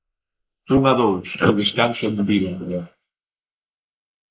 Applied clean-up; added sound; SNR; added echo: neural mask model Resemble Enhance denoiser.